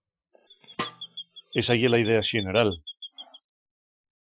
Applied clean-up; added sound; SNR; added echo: classical method Wiener filter.